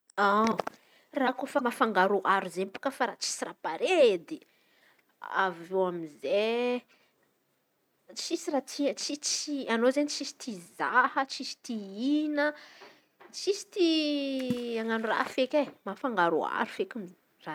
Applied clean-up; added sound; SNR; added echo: none; Water / Splash, splatter; 14 dB; none.